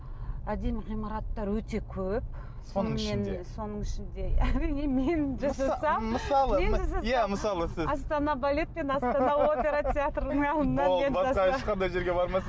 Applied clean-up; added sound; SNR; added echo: none; none; none; none.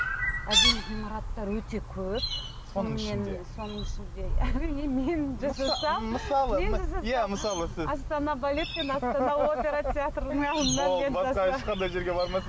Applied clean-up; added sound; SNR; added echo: none; Chirp, tweet; 7 dB; none.